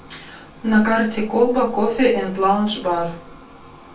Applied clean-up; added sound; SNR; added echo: none; none; none; reverberation time 0.2 s.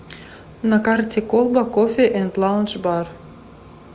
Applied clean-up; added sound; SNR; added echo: none; none; none; none.